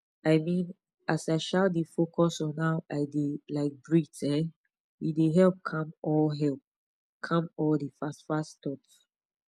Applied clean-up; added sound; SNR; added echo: none; none; none; none.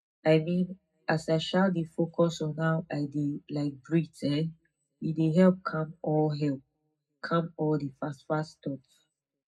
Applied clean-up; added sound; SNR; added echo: none; none; none; reverberation time 0.3 s.